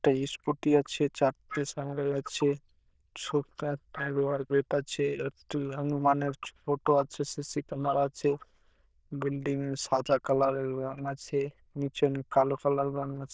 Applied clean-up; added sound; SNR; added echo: neural diffusion model UNIVERSE++.